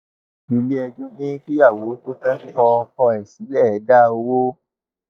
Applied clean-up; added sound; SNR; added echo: neural mask model DeepFilterNet 3.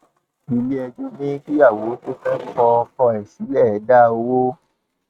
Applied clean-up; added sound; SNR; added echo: neural mask model RNNoise.